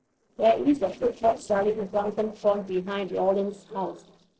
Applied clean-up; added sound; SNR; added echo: neural separator model SepFormer DNS4.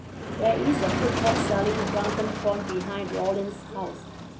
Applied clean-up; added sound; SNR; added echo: none; Motor vehicle (road); 2 dB; none.